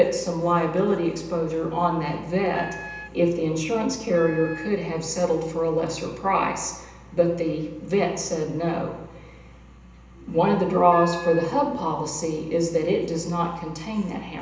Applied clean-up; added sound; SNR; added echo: none; Wind instrument, woodwind instrument; 15 dB; reverberation time 0.8 s.